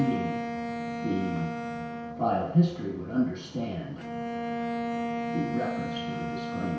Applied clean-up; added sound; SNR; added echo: none; Bowed string instrument; 3 dB; reverberation time 0.6 s.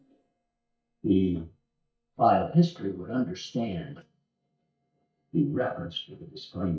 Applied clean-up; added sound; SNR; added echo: neural mask model DeepFilterNet 3.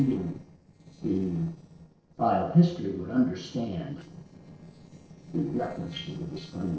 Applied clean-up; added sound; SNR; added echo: neural separator model SepFormer DNS4.